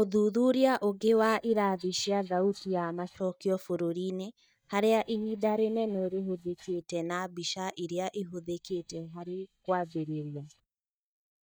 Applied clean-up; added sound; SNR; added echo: neural mask model DeepFilterNet 3.